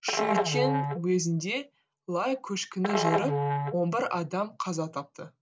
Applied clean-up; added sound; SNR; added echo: none; Musical instrument; 2 dB; none.